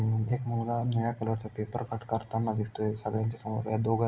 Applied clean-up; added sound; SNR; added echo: none; none; none; none.